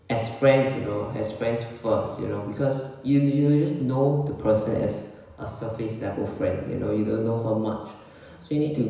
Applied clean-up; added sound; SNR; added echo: none; none; none; reverberation time 1.0 s.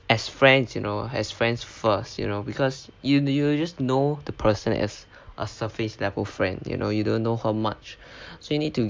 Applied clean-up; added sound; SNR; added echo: none; none; none; none.